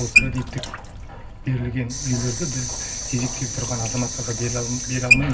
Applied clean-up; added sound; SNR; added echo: none; Sink (filling or washing) / Water tap, faucet; -1 dB; reverberation time 0.4 s.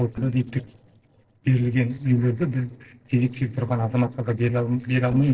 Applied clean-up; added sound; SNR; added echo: neural separator model SepFormer DNS4.